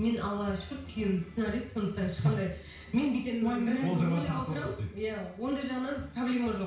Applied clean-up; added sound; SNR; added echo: none; none; none; reverberation time 0.6 s.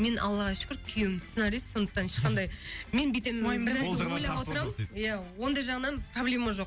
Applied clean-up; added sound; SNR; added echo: none; none; none; none.